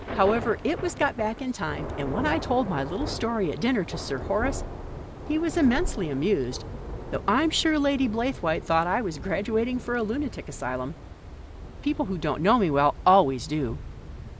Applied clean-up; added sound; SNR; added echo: none; Thunder / Rain; 10 dB; none.